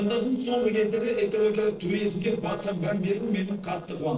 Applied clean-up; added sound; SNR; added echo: neural separator model SepFormer DNS4.